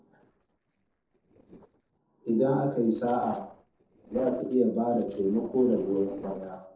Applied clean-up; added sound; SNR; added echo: neural separator model SepFormer DNS4.